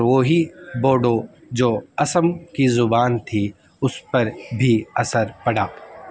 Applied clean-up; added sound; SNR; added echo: none; none; none; none.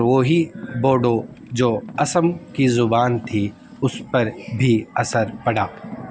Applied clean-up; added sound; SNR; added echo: none; Car; 18 dB; none.